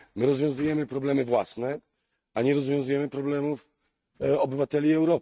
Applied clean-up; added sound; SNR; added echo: neural mask model RNNoise.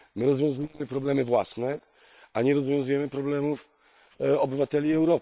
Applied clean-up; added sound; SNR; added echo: neural separator model SepFormer WHAM!.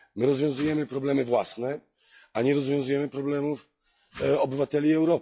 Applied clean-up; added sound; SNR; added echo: classical method log-MMSE.